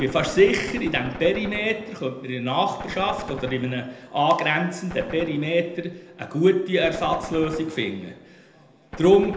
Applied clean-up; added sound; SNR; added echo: none; Gunshot, gunfire; 16 dB; reverberation time 0.8 s.